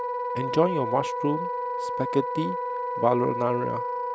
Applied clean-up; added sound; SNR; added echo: none; Wind instrument, woodwind instrument; 2 dB; none.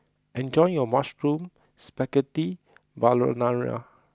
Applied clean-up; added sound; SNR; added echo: none; none; none; none.